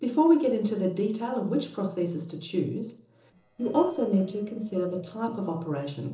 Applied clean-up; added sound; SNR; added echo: neural separator model SepFormer DNS4.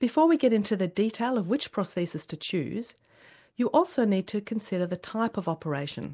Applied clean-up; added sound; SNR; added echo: none; none; none; none.